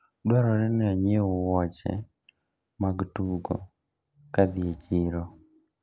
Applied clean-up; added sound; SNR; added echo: none; none; none; none.